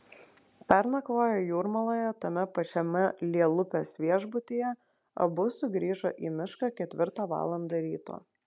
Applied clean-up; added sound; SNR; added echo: none; none; none; none.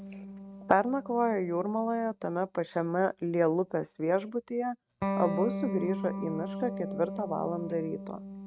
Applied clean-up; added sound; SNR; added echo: neural mask model RNNoise.